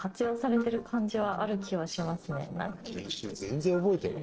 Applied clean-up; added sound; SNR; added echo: neural separator model SepFormer DNS4.